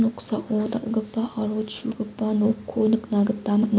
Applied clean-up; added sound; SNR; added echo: none; none; none; none.